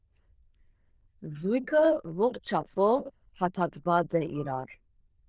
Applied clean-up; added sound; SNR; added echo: neural diffusion model UNIVERSE++.